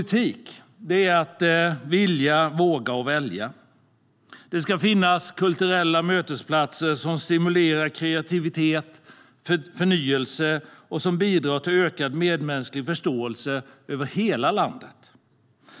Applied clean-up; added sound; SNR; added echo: none; none; none; none.